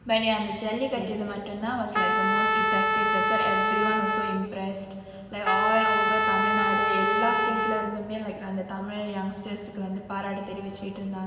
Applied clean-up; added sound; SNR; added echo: none; Trumpet; -4 dB; reverberation time 2.3 s.